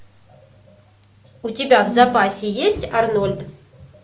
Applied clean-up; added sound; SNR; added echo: none; none; none; none.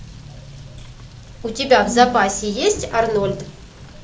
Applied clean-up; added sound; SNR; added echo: none; Motor vehicle (road) / Rain; 18 dB; none.